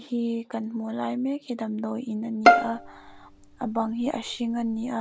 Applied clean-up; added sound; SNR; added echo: none; Bowed string instrument; -4 dB; none.